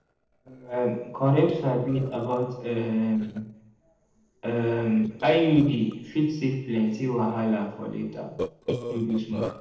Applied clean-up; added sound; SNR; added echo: neural separator model SepFormer DNS4.